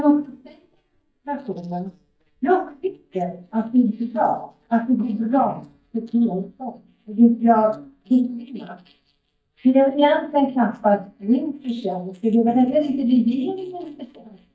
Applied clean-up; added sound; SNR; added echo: neural mask model DeepFilterNet 3.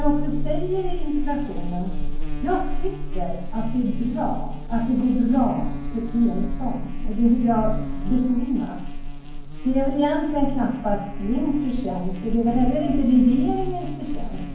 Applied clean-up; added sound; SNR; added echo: none; Buzz; 2 dB; reverberation time 0.9 s.